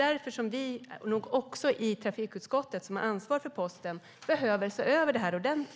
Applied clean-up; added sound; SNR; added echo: none; none; none; none.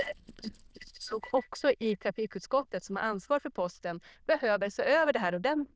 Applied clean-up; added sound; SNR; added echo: neural diffusion model UNIVERSE++.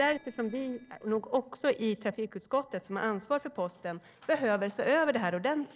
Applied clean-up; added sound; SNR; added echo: neural separator model SepFormer DNS4.